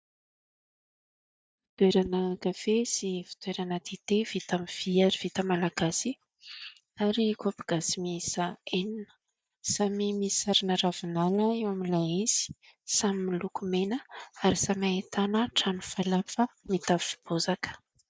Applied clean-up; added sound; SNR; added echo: neural mask model DeepFilterNet 3.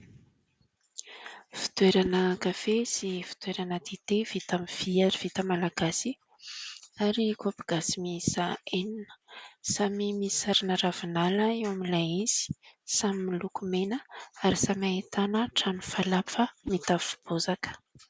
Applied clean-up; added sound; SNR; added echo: none; Whoosh, swoosh, swish; 18 dB; none.